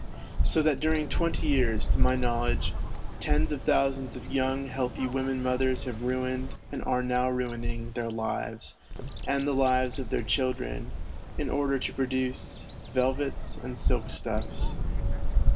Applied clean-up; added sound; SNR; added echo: none; Bird vocalization, bird call, bird song; -1 dB; none.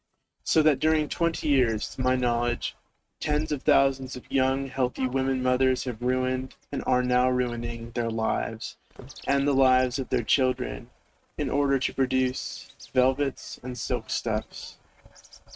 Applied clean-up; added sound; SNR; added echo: neural mask model RNNoise.